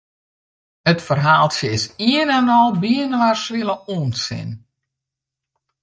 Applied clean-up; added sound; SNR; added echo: neural mask model DeepFilterNet 3.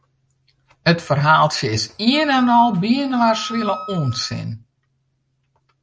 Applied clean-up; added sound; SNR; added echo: none; Wind instrument, woodwind instrument; 16 dB; none.